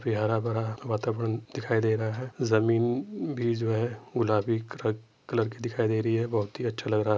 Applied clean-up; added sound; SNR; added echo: none; none; none; none.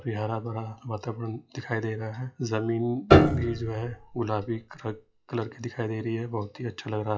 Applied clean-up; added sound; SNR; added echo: classical method WPE with log-MMSE.